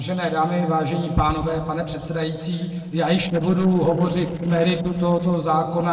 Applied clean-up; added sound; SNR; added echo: neural separator model SepFormer DNS4.